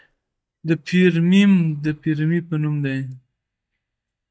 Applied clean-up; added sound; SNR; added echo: neural mask model DeepFilterNet 3.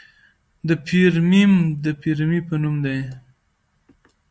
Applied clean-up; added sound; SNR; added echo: none; none; none; none.